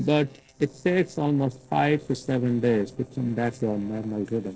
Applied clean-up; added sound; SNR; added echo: neural separator model SepFormer DNS4.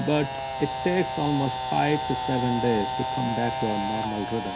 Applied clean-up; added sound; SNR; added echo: none; Camera; 3 dB; none.